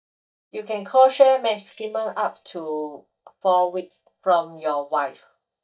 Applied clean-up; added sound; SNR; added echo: neural mask model DeepFilterNet 3.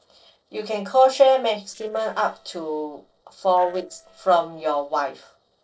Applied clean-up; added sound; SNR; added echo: neural separator model SepFormer DNS4.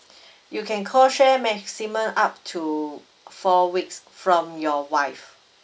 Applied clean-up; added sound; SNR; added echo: none; none; none; none.